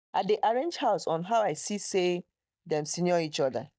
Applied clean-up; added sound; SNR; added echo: neural mask model DeepFilterNet 3.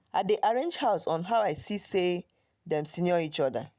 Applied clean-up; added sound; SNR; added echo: none; none; none; none.